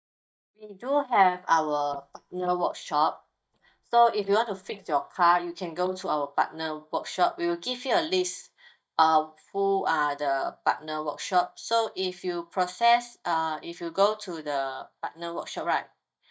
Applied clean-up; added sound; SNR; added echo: neural mask model DeepFilterNet 3.